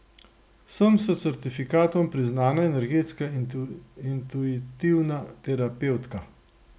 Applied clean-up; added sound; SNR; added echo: none; none; none; none.